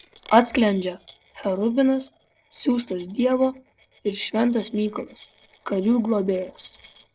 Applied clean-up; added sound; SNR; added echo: neural separator model SepFormer DNS4.